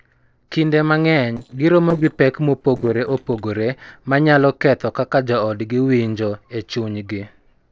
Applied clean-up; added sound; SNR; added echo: neural separator model SepFormer DNS4.